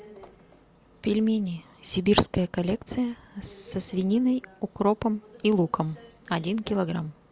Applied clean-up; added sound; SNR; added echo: none; none; none; none.